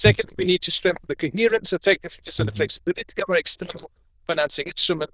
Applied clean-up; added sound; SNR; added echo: neural diffusion model UNIVERSE++.